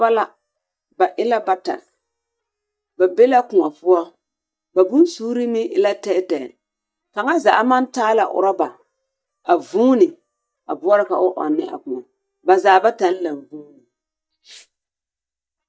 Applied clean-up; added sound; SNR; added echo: neural mask model DeepFilterNet 3.